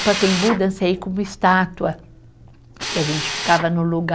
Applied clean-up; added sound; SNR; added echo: none; Drill; 9 dB; none.